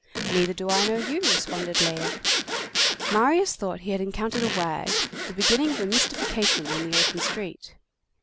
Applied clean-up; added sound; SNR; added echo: none; Zipper (clothing) / Sawing; -1 dB; none.